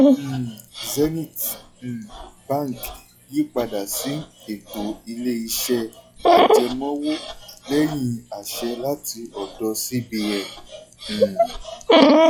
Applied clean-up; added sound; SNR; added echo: classical method log-MMSE.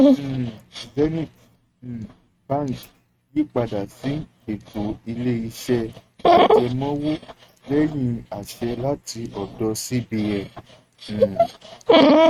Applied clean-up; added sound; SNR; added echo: neural mask model RNNoise.